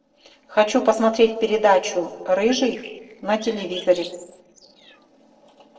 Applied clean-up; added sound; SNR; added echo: neural separator model SepFormer DNS4.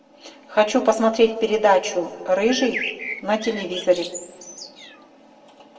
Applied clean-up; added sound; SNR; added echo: none; Bird; 11 dB; reverberation time 1.2 s.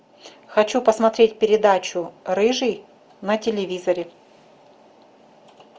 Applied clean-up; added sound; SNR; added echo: none; none; none; none.